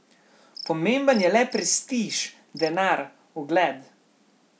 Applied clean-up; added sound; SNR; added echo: none; Cricket; 19 dB; none.